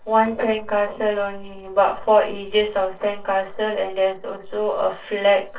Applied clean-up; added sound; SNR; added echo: neural separator model SepFormer DNS4.